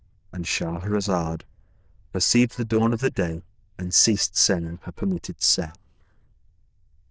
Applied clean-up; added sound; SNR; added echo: neural diffusion model UNIVERSE++.